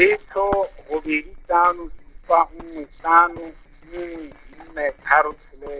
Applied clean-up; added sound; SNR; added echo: neural separator model SepFormer DNS4.